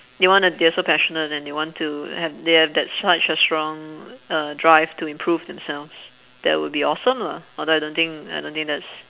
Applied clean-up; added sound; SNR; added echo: none; none; none; none.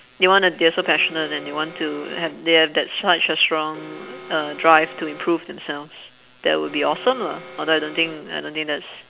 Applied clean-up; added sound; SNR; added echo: none; Alarm; 19 dB; none.